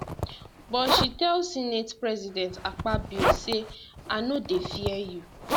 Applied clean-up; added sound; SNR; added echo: none; Zipper (clothing); 2 dB; none.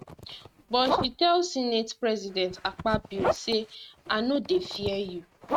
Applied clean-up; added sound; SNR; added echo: neural mask model RNNoise.